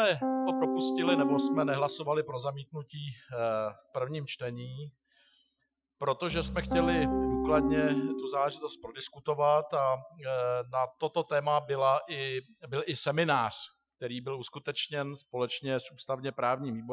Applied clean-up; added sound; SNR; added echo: classical method Wiener filter.